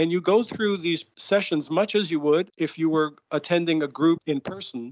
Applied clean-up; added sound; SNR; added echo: none; none; none; none.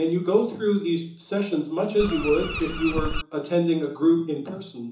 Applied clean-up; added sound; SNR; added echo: none; Bird; 5 dB; reverberation time 0.8 s.